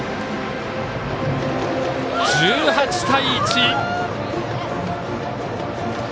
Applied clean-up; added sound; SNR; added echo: none; Cheering; 2 dB; none.